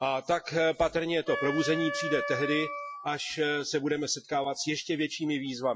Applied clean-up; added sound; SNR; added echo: classical method Wiener filter.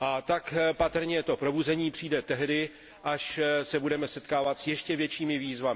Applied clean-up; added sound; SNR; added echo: none; none; none; none.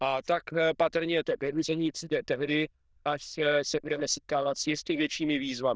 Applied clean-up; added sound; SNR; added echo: neural diffusion model UNIVERSE++.